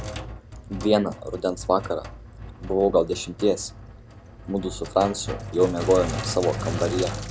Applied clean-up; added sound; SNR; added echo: none; Sink (filling or washing); 9 dB; none.